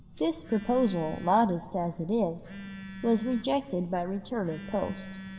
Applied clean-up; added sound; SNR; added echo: none; Telephone; 14 dB; reverberation time 1.5 s.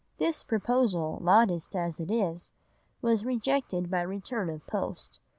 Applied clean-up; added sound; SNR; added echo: none; none; none; none.